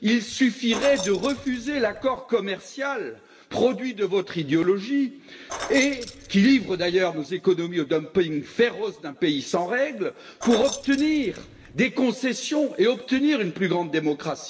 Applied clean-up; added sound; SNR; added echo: none; Keys jangling; 13 dB; reverberation time 2.0 s.